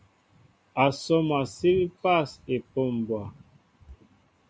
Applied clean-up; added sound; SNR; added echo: none; none; none; none.